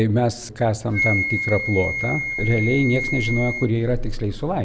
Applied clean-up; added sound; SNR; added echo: none; Wind instrument, woodwind instrument; 6 dB; none.